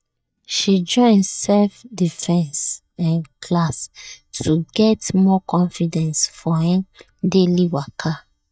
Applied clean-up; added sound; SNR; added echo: neural mask model DeepFilterNet 3.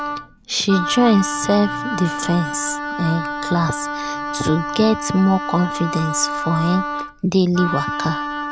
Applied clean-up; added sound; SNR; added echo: none; Wind instrument, woodwind instrument; 6 dB; none.